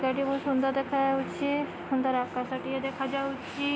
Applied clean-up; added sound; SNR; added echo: none; none; none; none.